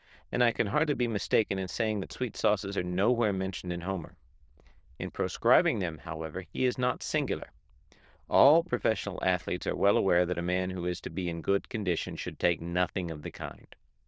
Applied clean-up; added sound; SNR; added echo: neural diffusion model UNIVERSE++.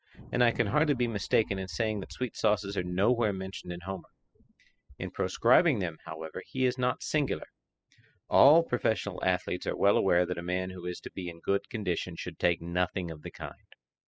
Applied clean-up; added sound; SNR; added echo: classical method spectral subtraction.